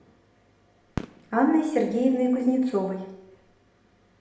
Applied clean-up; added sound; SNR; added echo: none; Fireworks; 18 dB; reverberation time 0.8 s.